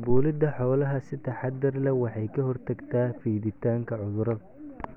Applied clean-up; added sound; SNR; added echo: none; none; none; none.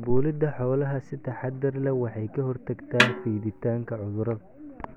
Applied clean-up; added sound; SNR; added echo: none; Snare drum; 3 dB; none.